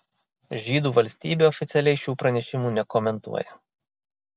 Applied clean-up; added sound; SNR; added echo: none; none; none; none.